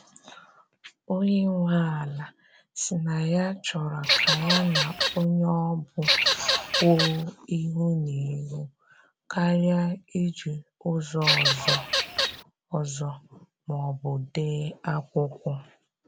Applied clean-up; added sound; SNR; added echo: none; Bird vocalization, bird call, bird song / Fowl; -3 dB; none.